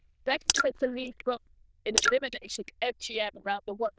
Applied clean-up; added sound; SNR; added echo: neural diffusion model UNIVERSE++.